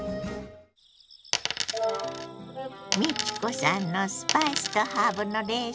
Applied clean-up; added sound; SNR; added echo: none; Coin (dropping); 4 dB; none.